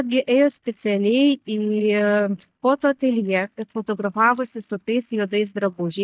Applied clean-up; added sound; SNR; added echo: neural mask model DeepFilterNet 3.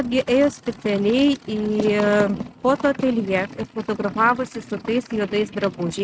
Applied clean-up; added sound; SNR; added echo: neural mask model RNNoise.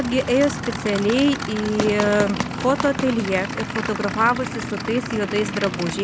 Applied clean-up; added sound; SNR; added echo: none; Idling / Aircraft + Run; 6 dB; none.